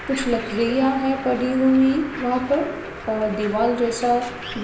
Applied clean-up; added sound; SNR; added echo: none; Bird; 14 dB; reverberation time 0.9 s.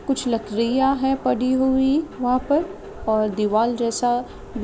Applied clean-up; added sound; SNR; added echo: none; none; none; none.